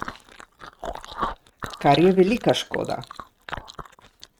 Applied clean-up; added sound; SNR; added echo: neural mask model RNNoise.